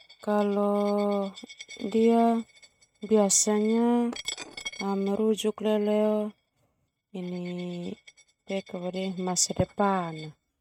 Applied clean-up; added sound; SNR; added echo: neural mask model RNNoise.